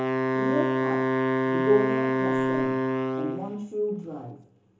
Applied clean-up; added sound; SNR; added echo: none; Wind instrument, woodwind instrument; -5 dB; reverberation time 0.8 s.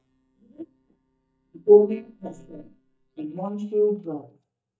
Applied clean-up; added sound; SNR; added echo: neural mask model DeepFilterNet 3.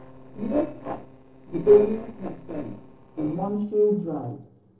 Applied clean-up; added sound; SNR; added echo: neural separator model SepFormer DNS4.